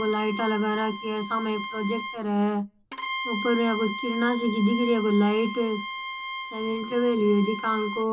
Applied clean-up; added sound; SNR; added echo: none; Bowed string instrument; 8 dB; reverberation time 0.2 s.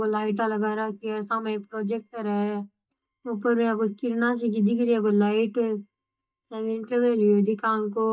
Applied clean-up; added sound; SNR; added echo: neural mask model DeepFilterNet 3.